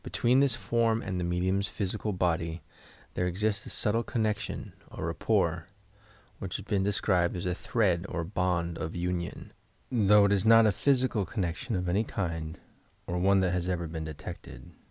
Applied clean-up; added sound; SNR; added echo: none; none; none; none.